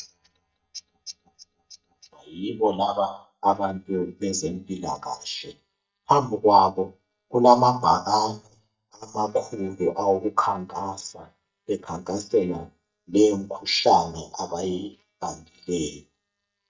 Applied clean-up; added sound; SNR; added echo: neural mask model DeepFilterNet 3.